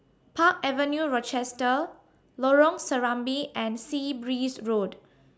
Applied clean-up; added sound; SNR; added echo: none; none; none; none.